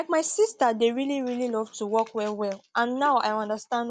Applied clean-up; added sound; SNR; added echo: none; none; none; none.